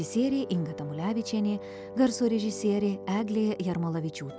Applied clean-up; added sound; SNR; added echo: none; Wind instrument, woodwind instrument; 14 dB; none.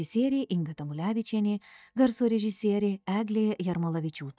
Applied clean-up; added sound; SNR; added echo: neural mask model DeepFilterNet 3.